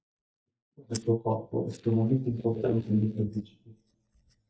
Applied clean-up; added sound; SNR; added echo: neural mask model DeepFilterNet 3.